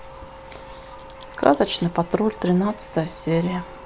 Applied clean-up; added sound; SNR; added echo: none; none; none; none.